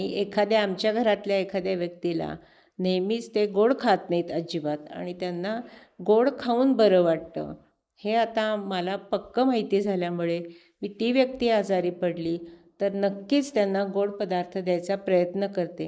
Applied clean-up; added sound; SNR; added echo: neural mask model Resemble Enhance denoiser.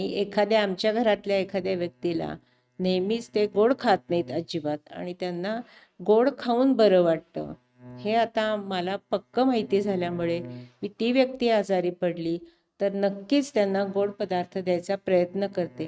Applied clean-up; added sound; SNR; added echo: neural mask model RNNoise.